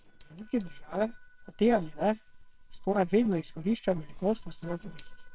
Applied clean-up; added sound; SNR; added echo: neural separator model SepFormer WHAMR!.